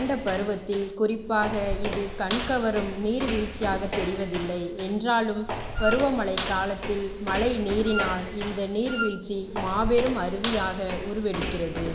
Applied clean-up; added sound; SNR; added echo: none; Walk, footsteps + Wind instrument, woodwind instrument; 5 dB; none.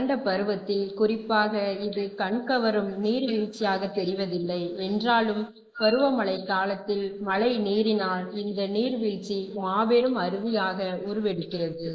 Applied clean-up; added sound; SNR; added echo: neural mask model Resemble Enhance denoiser.